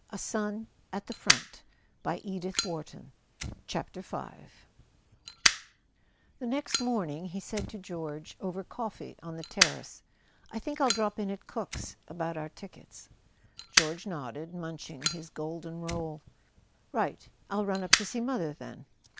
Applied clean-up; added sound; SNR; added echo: none; Fire; 0 dB; none.